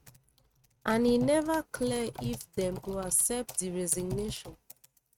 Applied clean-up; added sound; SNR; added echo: neural mask model RNNoise.